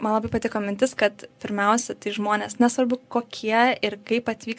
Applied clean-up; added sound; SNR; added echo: none; none; none; none.